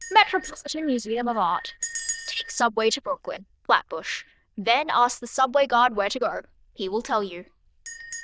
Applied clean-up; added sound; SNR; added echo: neural diffusion model UNIVERSE++.